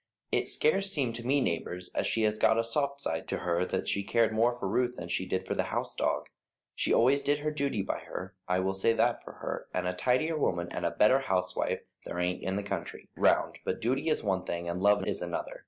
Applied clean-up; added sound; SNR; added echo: none; none; none; none.